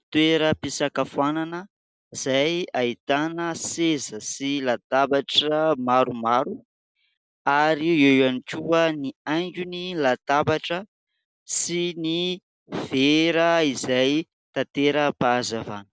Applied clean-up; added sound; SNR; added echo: none; none; none; none.